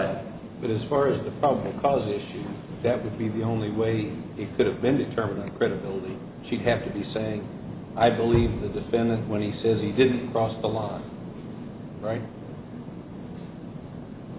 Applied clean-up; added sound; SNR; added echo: none; none; none; none.